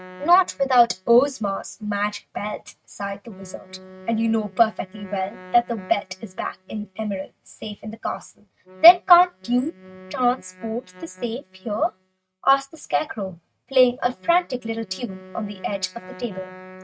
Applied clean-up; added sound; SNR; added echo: neural mask model RNNoise.